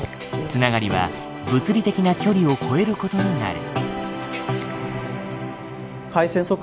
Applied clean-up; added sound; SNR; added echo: none; Insect; 15 dB; none.